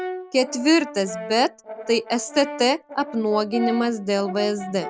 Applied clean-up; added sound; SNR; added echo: none; Brass instrument; 11 dB; none.